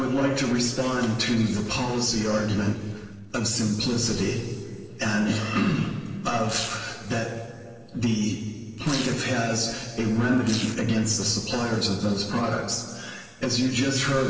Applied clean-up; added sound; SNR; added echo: neural separator model SepFormer DNS4.